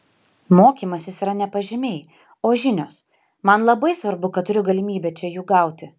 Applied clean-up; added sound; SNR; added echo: none; none; none; none.